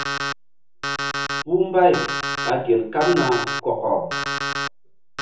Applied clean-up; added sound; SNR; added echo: none; Alarm; 5 dB; reverberation time 0.6 s.